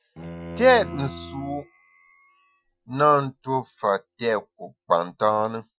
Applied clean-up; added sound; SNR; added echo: classical method Wiener filter.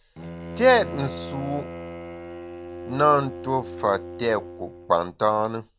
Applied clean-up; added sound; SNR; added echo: none; Bowed string instrument; 12 dB; none.